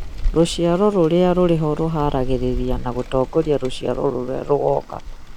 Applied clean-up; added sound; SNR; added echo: none; Rain; 8 dB; none.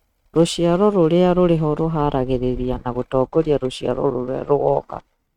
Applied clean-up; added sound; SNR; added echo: neural mask model RNNoise.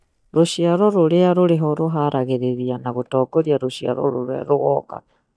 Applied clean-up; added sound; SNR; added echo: neural mask model DeepFilterNet 3.